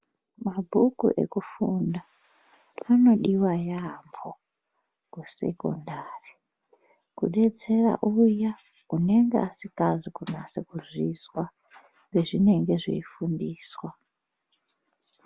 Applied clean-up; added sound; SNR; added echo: none; none; none; none.